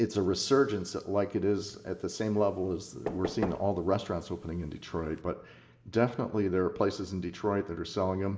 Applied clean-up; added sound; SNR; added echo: none; Knock / Wood; 12 dB; reverberation time 0.8 s.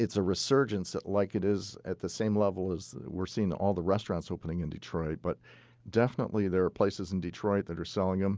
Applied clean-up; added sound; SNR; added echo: none; none; none; none.